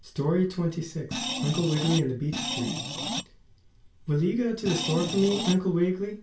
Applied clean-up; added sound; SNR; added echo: none; Screech; 5 dB; reverberation time 0.3 s.